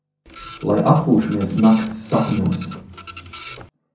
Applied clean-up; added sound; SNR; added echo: none; Printer; 14 dB; reverberation time 0.5 s.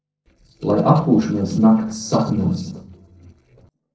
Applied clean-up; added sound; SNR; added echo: neural separator model SepFormer DNS4.